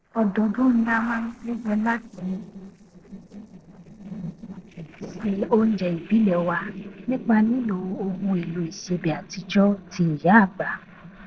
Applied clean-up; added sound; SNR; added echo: neural separator model SepFormer DNS4.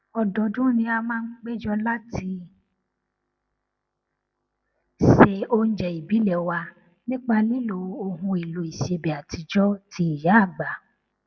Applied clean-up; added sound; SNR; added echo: none; none; none; none.